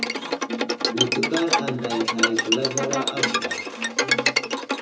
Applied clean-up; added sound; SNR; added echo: none; Bowed string instrument; -4 dB; reverberation time 0.6 s.